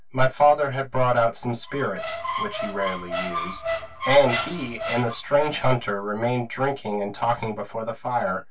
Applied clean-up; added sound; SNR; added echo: none; Squeak; 9 dB; reverberation time 0.1 s.